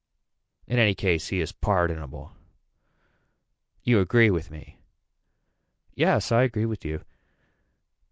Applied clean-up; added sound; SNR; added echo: none; none; none; none.